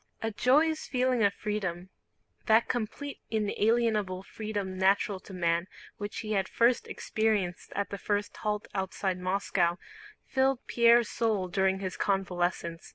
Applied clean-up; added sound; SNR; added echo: none; none; none; none.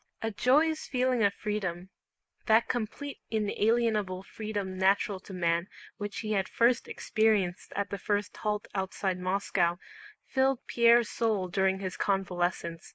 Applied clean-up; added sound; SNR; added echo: neural mask model Resemble Enhance denoiser.